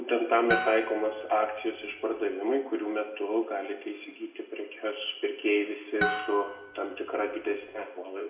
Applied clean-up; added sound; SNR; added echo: none; Harp; 6 dB; reverberation time 0.9 s.